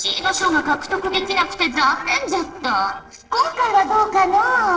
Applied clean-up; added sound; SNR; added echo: neural separator model SepFormer DNS4.